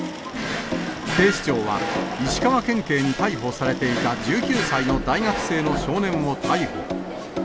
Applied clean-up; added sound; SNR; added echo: none; Drawer open or close; 7 dB; none.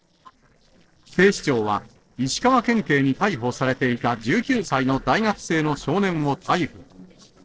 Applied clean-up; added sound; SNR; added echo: neural separator model SepFormer DNS4.